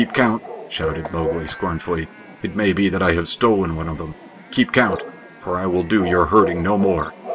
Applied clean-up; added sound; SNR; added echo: none; Bark / Chatter / Chirp, tweet / Livestock, farm animals, working animals; 11 dB; none.